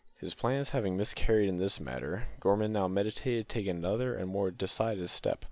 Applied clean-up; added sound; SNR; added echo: none; none; none; none.